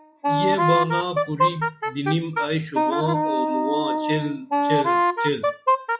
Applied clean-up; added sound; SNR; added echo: classical method log-MMSE.